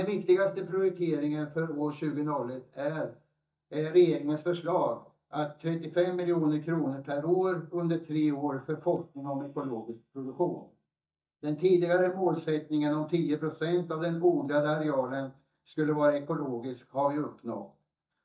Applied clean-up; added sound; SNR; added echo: neural mask model DeepFilterNet 3.